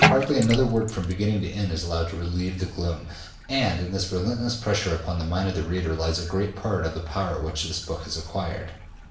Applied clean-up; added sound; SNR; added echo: none; Bathtub (filling or washing); 6 dB; reverberation time 0.6 s.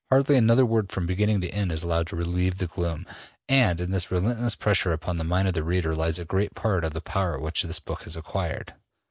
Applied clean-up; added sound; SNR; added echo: none; none; none; none.